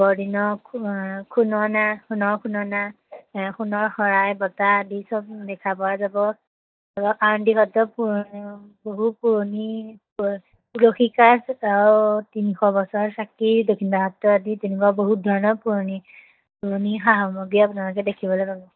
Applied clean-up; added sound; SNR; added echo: neural mask model DeepFilterNet 3.